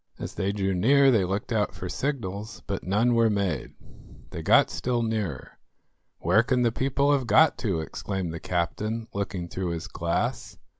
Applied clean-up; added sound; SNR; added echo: none; none; none; none.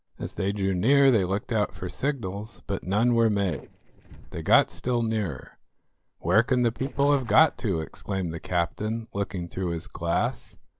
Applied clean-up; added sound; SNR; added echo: neural separator model SepFormer DNS4.